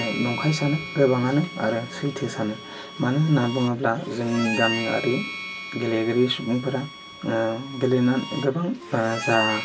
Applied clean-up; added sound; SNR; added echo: none; Harmonica; 10 dB; reverberation time 0.2 s.